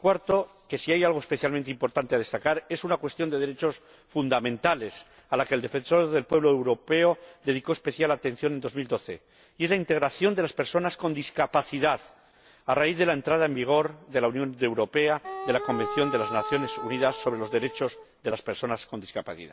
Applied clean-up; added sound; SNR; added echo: none; Wind instrument, woodwind instrument; 9 dB; none.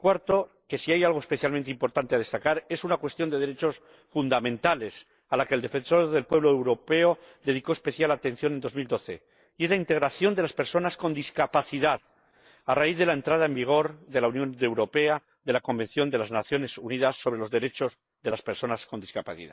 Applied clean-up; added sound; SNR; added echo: neural mask model Resemble Enhance denoiser.